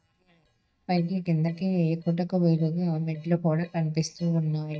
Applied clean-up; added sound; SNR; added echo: neural mask model DeepFilterNet 3.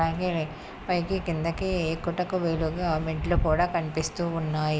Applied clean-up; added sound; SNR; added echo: none; none; none; none.